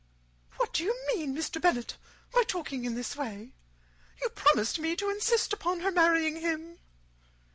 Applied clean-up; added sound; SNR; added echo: none; none; none; none.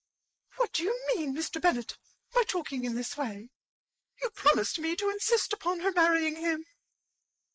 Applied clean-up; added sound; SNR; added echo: neural mask model Resemble Enhance denoiser.